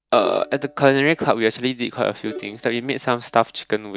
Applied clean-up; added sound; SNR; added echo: neural mask model DeepFilterNet 3.